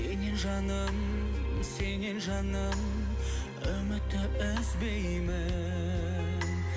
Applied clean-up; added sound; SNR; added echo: none; none; none; none.